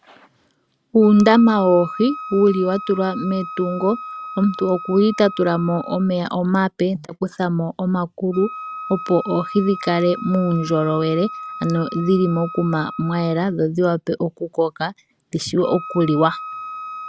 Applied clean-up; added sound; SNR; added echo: none; Wind instrument, woodwind instrument; 14 dB; none.